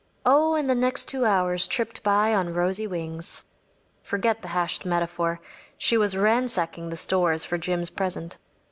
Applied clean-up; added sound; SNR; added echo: none; none; none; none.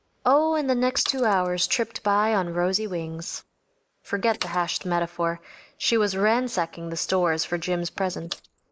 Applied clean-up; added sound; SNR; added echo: neural mask model Resemble Enhance denoiser.